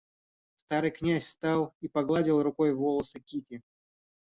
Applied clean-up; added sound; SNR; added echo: none; none; none; none.